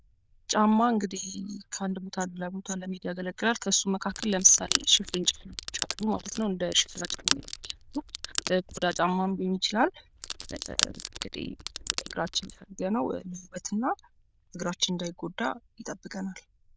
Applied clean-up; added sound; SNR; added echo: neural diffusion model UNIVERSE++.